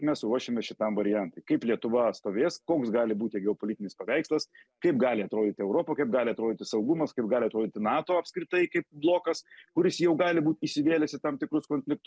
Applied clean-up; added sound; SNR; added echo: none; none; none; none.